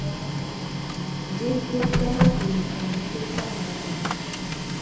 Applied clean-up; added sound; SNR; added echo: none; Printer; -5 dB; reverberation time 1.0 s.